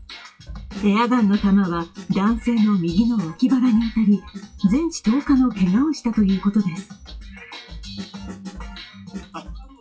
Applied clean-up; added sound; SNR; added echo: classical method WPE with log-MMSE.